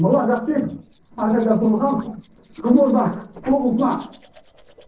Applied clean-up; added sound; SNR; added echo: neural separator model SepFormer DNS4.